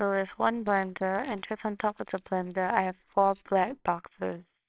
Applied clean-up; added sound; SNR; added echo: neural separator model SepFormer WHAMR!.